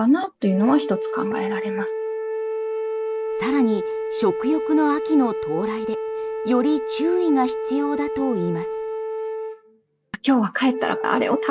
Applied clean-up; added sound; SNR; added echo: none; Wind instrument, woodwind instrument; 4 dB; none.